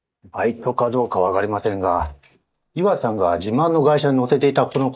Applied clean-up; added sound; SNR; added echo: neural mask model DeepFilterNet 3.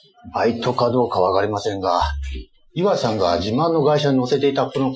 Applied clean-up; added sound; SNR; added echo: classical method Wiener filter.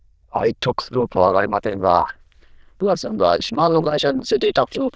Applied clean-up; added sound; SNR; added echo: neural diffusion model UNIVERSE++.